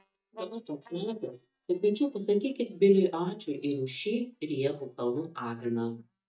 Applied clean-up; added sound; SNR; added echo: neural mask model DeepFilterNet 3.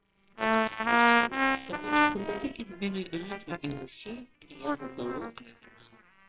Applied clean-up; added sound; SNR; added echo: neural separator model SepFormer WHAMR!.